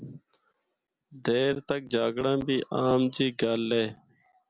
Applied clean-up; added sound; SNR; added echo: none; none; none; none.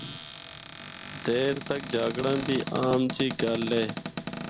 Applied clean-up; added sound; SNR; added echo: none; Cupboard open or close; 8 dB; none.